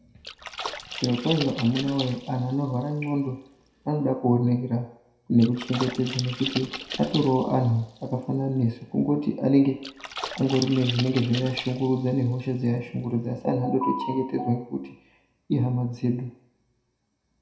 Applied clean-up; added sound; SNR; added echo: none; Splash, splatter; 12 dB; reverberation time 0.5 s.